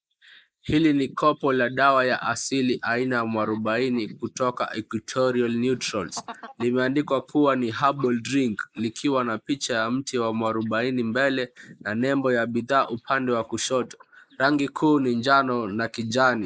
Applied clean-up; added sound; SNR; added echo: neural mask model Resemble Enhance denoiser.